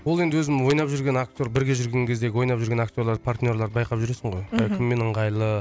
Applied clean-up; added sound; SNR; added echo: none; none; none; none.